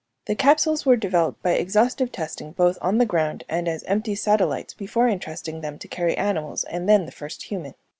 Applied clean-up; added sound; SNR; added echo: none; none; none; none.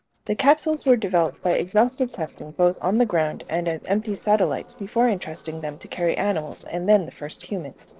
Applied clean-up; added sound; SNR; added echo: neural separator model SepFormer DNS4.